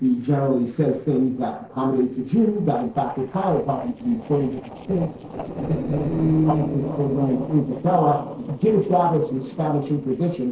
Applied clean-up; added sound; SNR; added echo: neural separator model SepFormer DNS4.